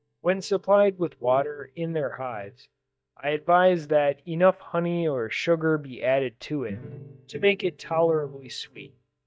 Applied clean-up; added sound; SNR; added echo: neural mask model DeepFilterNet 3.